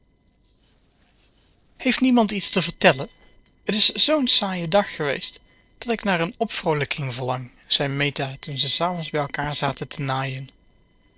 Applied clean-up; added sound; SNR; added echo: neural separator model SepFormer DNS4.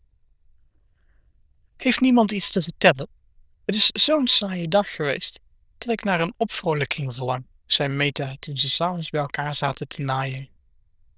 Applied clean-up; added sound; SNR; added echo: neural diffusion model UNIVERSE++.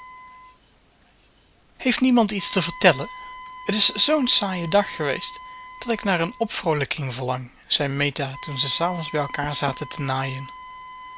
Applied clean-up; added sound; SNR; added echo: none; Wind instrument, woodwind instrument; 16 dB; none.